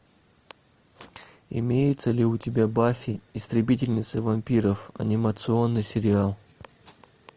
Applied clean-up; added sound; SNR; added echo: none; none; none; none.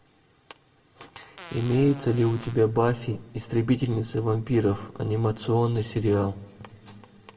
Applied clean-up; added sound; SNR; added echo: none; Fart; 19 dB; reverberation time 1.2 s.